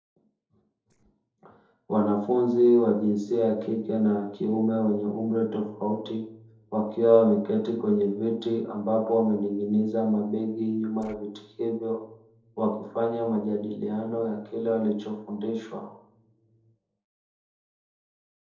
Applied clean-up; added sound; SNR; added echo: neural separator model SepFormer DNS4.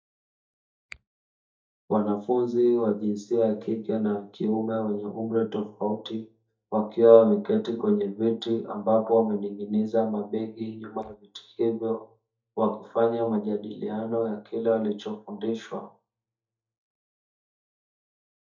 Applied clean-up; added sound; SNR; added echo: neural mask model DeepFilterNet 3.